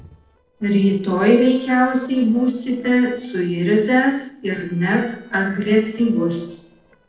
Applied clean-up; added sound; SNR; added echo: neural separator model SepFormer DNS4.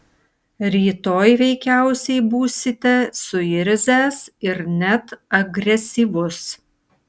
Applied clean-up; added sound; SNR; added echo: none; none; none; none.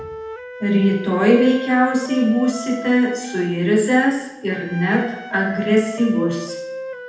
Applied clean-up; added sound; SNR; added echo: none; Wind instrument, woodwind instrument; 13 dB; reverberation time 0.8 s.